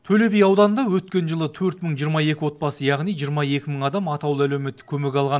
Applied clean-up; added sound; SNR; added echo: none; none; none; none.